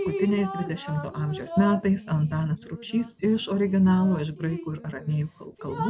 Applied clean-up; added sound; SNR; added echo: none; Drip; 11 dB; none.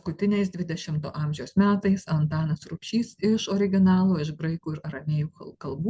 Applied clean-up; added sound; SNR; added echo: none; none; none; none.